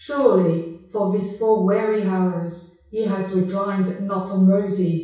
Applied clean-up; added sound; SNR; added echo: none; none; none; reverberation time 0.6 s.